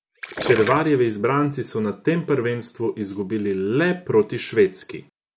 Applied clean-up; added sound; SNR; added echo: none; Gurgling; 13 dB; none.